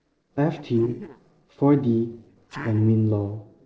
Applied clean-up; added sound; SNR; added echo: neural separator model SepFormer DNS4.